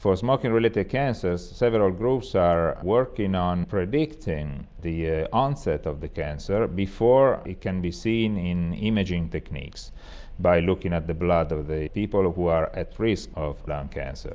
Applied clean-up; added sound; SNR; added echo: none; none; none; none.